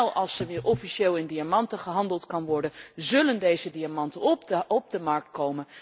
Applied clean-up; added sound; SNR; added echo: none; none; none; none.